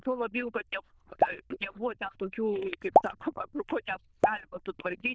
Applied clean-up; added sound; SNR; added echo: neural diffusion model UNIVERSE++.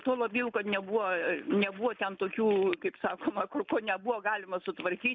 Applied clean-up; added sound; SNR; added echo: none; none; none; none.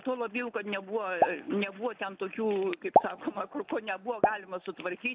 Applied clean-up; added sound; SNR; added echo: neural mask model Resemble Enhance denoiser.